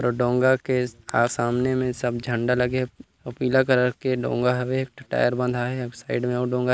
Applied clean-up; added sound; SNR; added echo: none; none; none; none.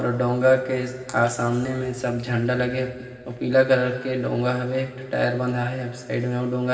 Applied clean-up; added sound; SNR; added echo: none; none; none; reverberation time 2.7 s.